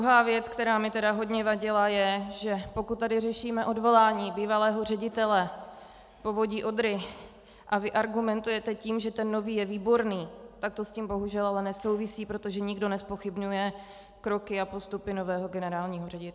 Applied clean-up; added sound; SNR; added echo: none; none; none; none.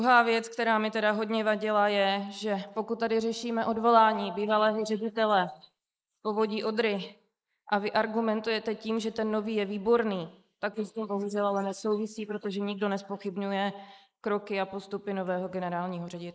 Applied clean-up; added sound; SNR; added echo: neural mask model Resemble Enhance denoiser.